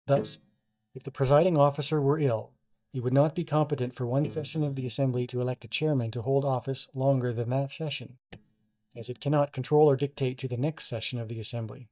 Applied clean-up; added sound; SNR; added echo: neural mask model DeepFilterNet 3.